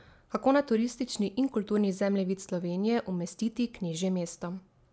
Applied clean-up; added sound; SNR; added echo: none; none; none; none.